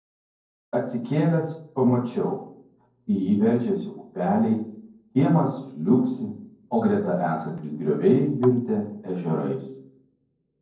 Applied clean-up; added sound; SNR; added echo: neural separator model SepFormer DNS4.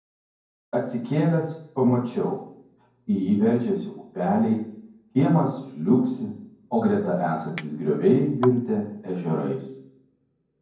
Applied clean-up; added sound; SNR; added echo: none; Chink, clink; 16 dB; reverberation time 0.9 s.